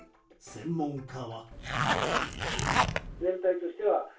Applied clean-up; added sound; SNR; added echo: none; Zipper (clothing); -4 dB; reverberation time 0.2 s.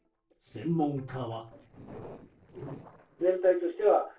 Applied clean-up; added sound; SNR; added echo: neural separator model SepFormer DNS4.